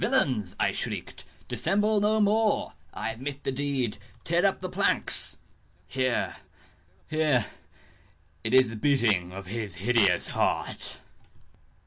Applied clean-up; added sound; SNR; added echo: none; none; none; none.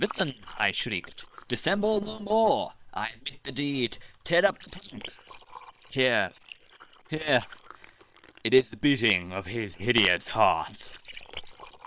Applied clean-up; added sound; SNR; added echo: neural separator model SepFormer WHAM!.